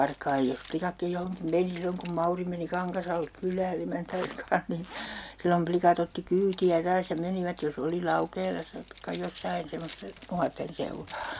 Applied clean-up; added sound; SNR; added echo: none; Zipper (clothing); 18 dB; none.